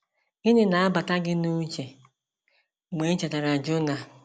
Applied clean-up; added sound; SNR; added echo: none; none; none; none.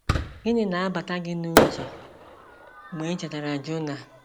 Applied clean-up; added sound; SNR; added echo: none; Fireworks; -2 dB; none.